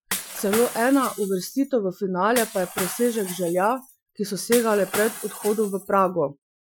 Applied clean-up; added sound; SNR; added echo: classical method Wiener filter.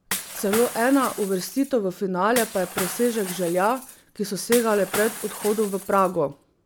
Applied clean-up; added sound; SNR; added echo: none; Shatter / Crushing; 10 dB; none.